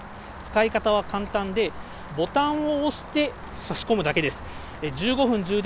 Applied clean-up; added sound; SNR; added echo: none; Rain; 14 dB; none.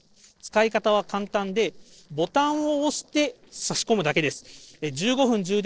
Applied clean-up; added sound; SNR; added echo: neural separator model SepFormer DNS4.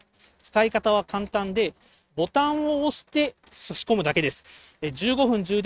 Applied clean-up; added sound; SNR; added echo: neural mask model RNNoise.